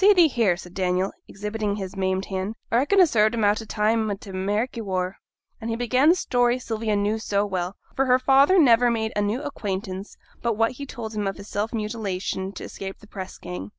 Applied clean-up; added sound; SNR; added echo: none; none; none; none.